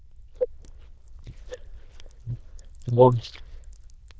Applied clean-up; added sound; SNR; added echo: neural diffusion model UNIVERSE++.